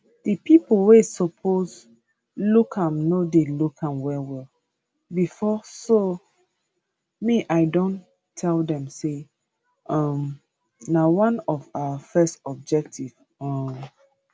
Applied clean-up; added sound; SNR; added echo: none; none; none; none.